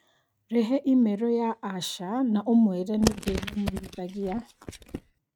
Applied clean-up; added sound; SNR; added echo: neural mask model RNNoise.